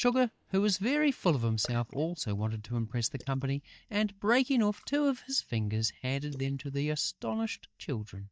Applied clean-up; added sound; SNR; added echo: neural mask model DeepFilterNet 3.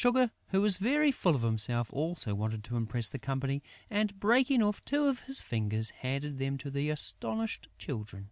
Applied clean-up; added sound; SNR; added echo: none; none; none; none.